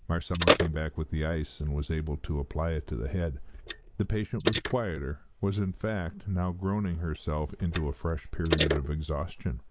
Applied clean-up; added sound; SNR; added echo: neural mask model Resemble Enhance denoiser.